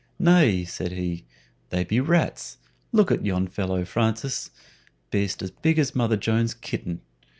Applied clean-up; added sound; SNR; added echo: none; none; none; none.